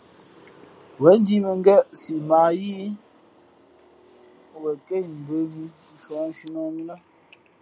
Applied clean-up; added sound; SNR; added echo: none; none; none; none.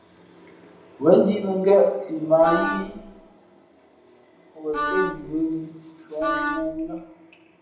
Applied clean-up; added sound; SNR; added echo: none; Wind instrument, woodwind instrument; 5 dB; reverberation time 0.9 s.